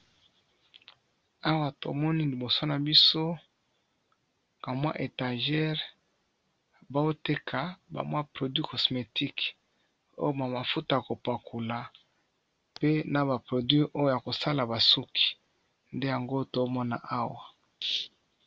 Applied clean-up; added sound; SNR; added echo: none; none; none; none.